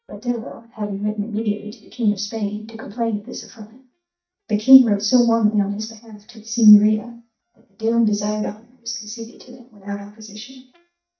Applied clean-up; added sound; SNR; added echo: neural mask model DeepFilterNet 3.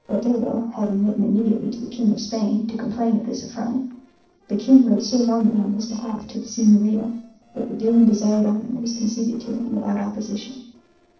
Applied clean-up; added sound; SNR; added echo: neural separator model SepFormer DNS4.